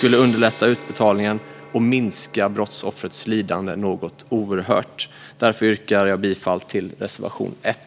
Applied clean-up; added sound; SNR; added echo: none; Gong; 19 dB; none.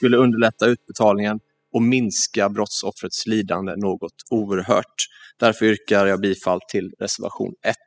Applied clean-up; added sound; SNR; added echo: classical method spectral subtraction.